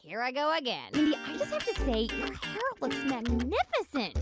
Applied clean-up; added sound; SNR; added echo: none; Electric guitar; 9 dB; none.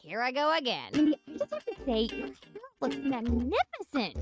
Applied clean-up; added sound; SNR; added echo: neural mask model RNNoise.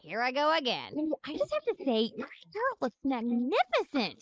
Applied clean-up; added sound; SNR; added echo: neural mask model Resemble Enhance denoiser.